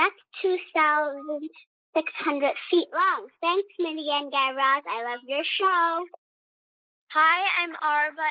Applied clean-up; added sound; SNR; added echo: neural mask model Resemble Enhance denoiser.